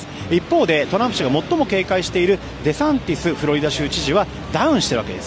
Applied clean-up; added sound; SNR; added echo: none; none; none; none.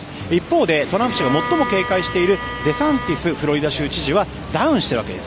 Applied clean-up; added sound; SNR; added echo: none; Bowed string instrument; 8 dB; none.